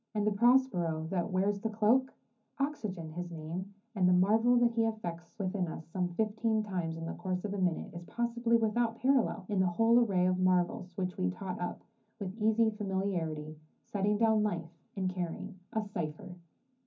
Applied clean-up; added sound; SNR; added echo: none; none; none; reverberation time 0.3 s.